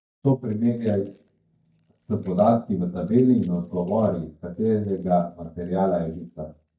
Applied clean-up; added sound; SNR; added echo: neural mask model DeepFilterNet 3.